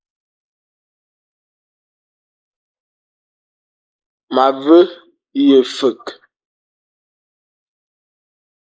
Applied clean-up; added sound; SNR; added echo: neural mask model Resemble Enhance denoiser.